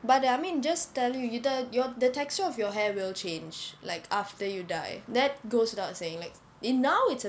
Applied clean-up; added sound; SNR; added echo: none; none; none; none.